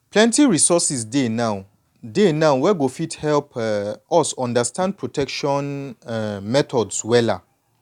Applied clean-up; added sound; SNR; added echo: none; none; none; none.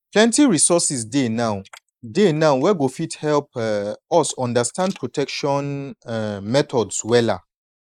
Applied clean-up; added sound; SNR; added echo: neural mask model Resemble Enhance denoiser.